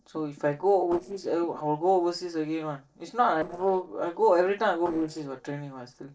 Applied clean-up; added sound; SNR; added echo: neural separator model SepFormer DNS4.